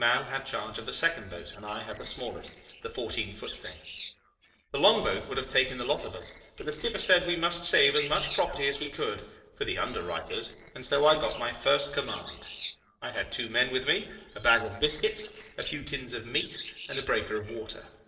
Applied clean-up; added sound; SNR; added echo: neural separator model SepFormer DNS4.